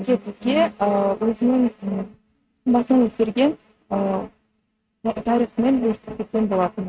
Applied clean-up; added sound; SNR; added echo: neural mask model RNNoise.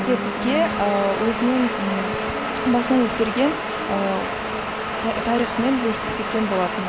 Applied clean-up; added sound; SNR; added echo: none; Domestic sounds, home sounds; 3 dB; none.